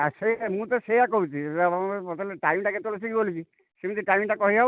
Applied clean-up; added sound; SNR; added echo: none; none; none; none.